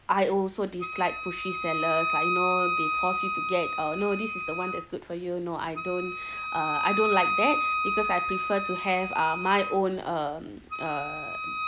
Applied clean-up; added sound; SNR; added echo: none; Wind instrument, woodwind instrument; 2 dB; none.